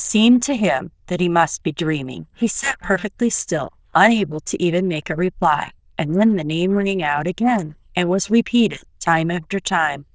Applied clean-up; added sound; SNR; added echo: neural diffusion model UNIVERSE++.